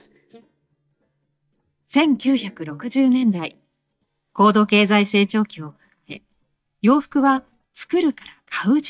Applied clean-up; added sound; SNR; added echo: neural mask model DeepFilterNet 3.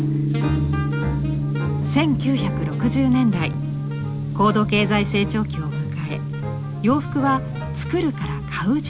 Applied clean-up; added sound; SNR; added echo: none; Gong; 2 dB; none.